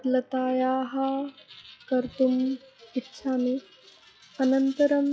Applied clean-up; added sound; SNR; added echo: classical method log-MMSE.